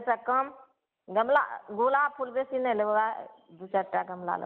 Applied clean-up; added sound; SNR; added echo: none; none; none; none.